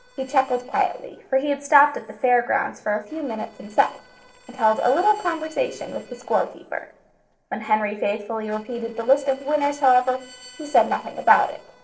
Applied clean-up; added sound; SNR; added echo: neural separator model SepFormer DNS4.